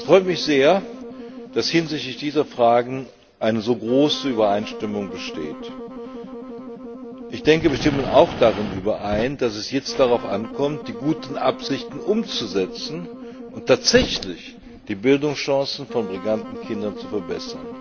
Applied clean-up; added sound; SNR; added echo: none; Wind instrument, woodwind instrument; 14 dB; none.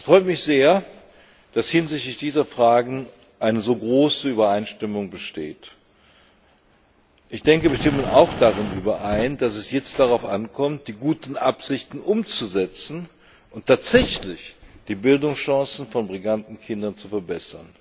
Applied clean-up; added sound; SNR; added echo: none; none; none; none.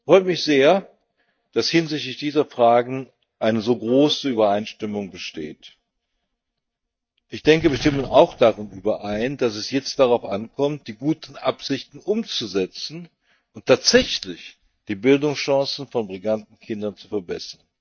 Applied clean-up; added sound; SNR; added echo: neural mask model DeepFilterNet 3.